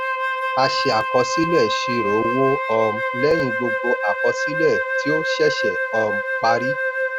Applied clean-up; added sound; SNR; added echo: none; Wind instrument, woodwind instrument; 0 dB; none.